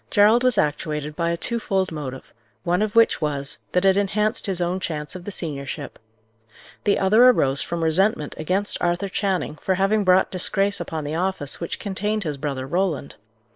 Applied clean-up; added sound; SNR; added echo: neural separator model SepFormer WHAM!.